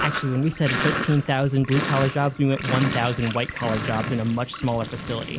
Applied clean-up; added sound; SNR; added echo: none; Sink (filling or washing); 6 dB; none.